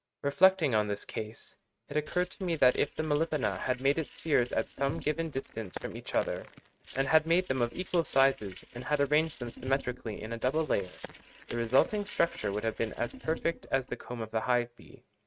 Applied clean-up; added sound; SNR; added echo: neural mask model RNNoise.